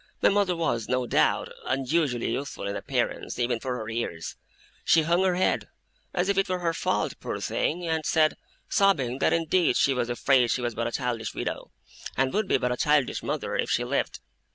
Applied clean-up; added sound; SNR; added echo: none; none; none; none.